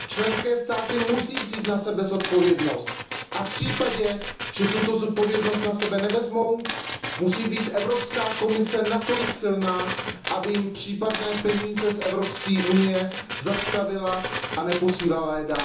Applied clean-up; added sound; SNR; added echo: none; Tools; 6 dB; reverberation time 1.2 s.